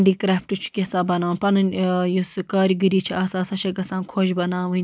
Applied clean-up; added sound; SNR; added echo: none; none; none; none.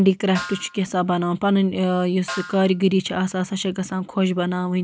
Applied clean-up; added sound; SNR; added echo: none; Snare drum; 17 dB; none.